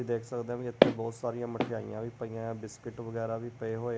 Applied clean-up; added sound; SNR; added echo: none; Walk, footsteps; -2 dB; none.